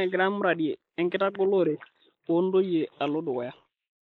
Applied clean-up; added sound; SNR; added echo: neural mask model Resemble Enhance denoiser.